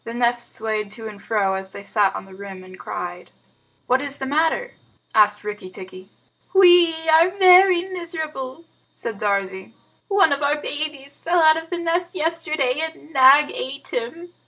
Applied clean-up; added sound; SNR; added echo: none; none; none; none.